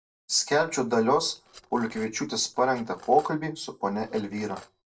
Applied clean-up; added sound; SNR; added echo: neural separator model SepFormer DNS4.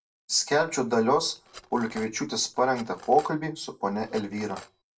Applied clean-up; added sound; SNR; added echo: none; Cutlery, silverware; 20 dB; reverberation time 0.2 s.